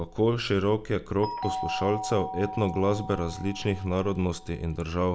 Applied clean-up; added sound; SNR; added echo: none; Doorbell; 10 dB; none.